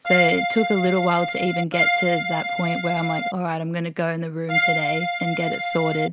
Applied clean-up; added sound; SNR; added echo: none; Accordion; 0 dB; none.